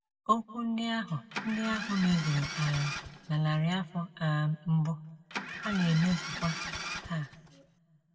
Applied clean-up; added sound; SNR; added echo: none; Engine starting; 8 dB; reverberation time 1.2 s.